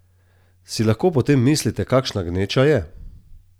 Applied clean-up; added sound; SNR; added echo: none; none; none; none.